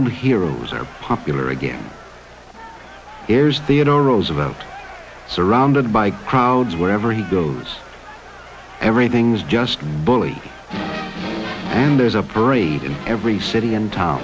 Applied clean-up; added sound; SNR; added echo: none; none; none; none.